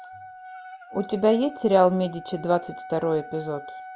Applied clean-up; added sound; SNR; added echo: none; Wind instrument, woodwind instrument; 16 dB; none.